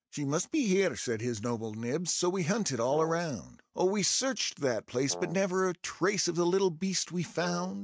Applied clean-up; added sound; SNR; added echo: neural mask model RNNoise.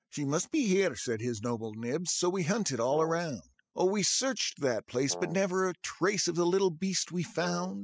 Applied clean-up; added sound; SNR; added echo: classical method spectral subtraction.